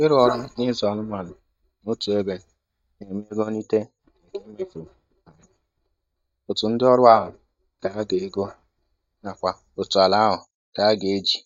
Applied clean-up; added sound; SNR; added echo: neural mask model DeepFilterNet 3.